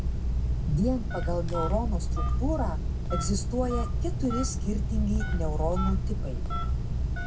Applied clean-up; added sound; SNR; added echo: none; Telephone; -5 dB; reverberation time 0.4 s.